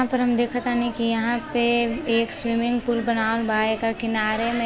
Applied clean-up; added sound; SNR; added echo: none; none; none; none.